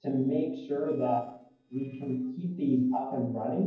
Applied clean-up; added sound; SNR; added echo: neural separator model SepFormer DNS4.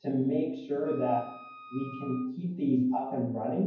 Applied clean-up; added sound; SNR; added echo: none; Wind instrument, woodwind instrument; 18 dB; reverberation time 0.9 s.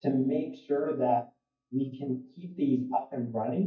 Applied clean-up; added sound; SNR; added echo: neural mask model DeepFilterNet 3.